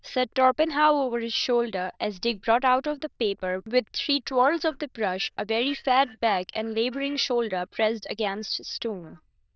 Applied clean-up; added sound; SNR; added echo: neural diffusion model UNIVERSE++.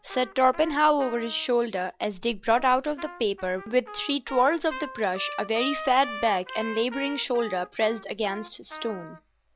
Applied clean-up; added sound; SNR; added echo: none; Trumpet; 14 dB; none.